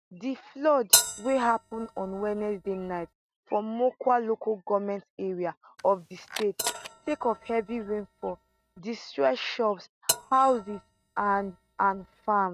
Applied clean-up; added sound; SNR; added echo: neural mask model RNNoise.